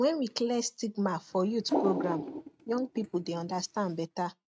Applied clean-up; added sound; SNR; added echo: neural mask model RNNoise.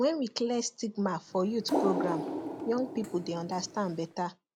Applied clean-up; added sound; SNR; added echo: none; Water; 4 dB; none.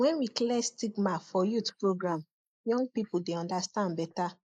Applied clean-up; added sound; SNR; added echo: neural mask model Resemble Enhance denoiser.